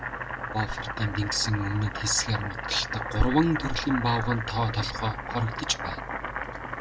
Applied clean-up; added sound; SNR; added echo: none; Boiling; 6 dB; none.